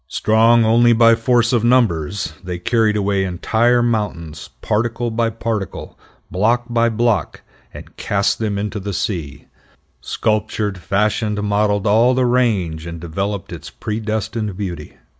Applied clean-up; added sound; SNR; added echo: none; none; none; none.